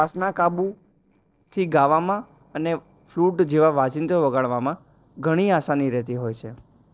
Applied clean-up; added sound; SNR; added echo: neural separator model SepFormer DNS4.